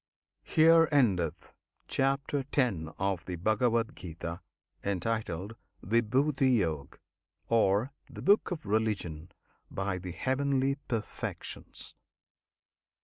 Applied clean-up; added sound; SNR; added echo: none; none; none; none.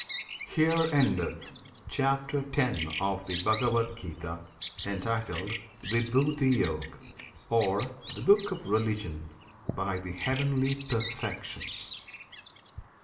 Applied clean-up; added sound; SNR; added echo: none; Bird vocalization, bird call, bird song; 12 dB; reverberation time 1.3 s.